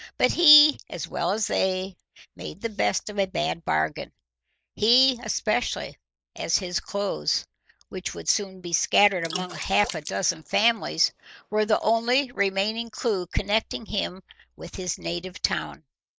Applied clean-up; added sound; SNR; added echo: neural mask model Resemble Enhance denoiser.